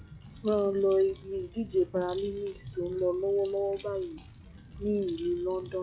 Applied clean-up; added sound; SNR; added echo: classical method log-MMSE.